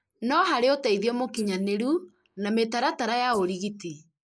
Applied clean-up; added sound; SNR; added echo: neural mask model Resemble Enhance denoiser.